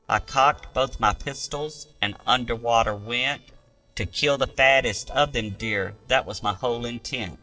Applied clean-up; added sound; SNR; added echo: neural separator model SepFormer DNS4.